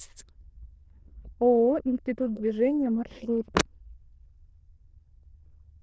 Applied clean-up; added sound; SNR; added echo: neural diffusion model UNIVERSE++.